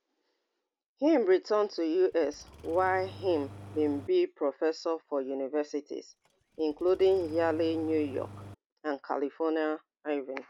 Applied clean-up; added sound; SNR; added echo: none; Engine starting; 17 dB; none.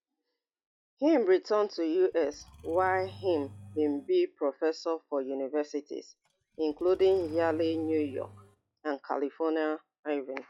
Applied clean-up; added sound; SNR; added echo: classical method log-MMSE.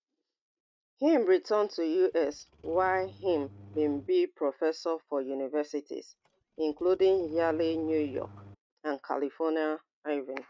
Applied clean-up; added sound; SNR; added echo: neural mask model RNNoise.